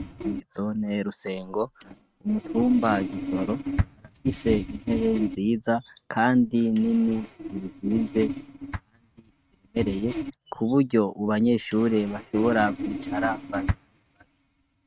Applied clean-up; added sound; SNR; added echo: neural mask model RNNoise.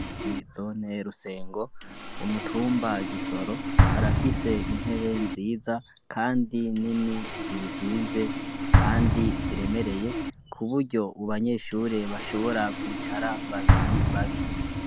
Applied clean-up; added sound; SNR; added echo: none; Sawing + Explosion; -2 dB; none.